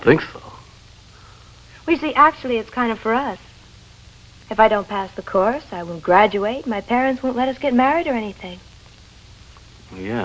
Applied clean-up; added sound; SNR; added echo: none; none; none; none.